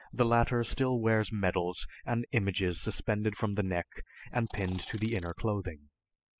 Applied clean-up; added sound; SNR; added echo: classical method spectral subtraction.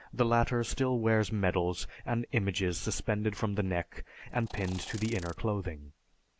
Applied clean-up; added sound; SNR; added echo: none; Insect; 17 dB; none.